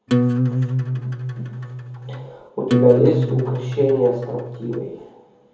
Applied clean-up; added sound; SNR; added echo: none; Acoustic guitar; -1 dB; reverberation time 0.7 s.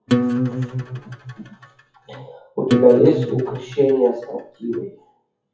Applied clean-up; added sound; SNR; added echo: classical method WPE with log-MMSE.